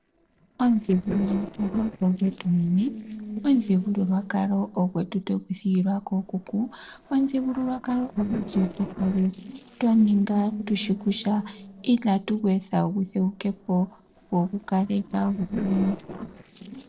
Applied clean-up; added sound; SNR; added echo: neural separator model SepFormer DNS4.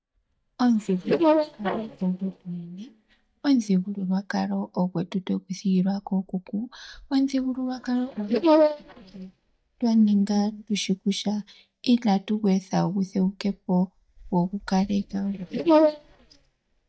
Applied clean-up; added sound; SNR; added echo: neural mask model DeepFilterNet 3.